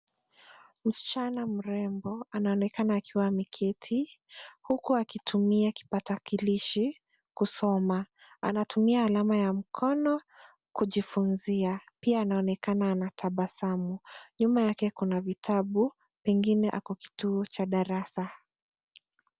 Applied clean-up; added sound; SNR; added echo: none; none; none; none.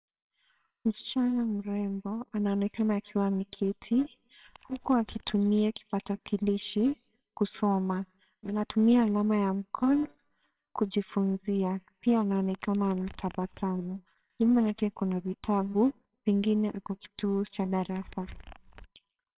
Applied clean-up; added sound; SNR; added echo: neural separator model SepFormer WHAMR!.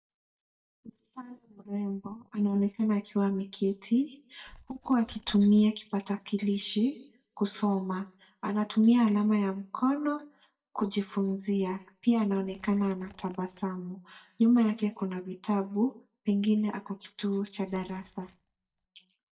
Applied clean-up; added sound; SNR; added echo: neural mask model DeepFilterNet 3.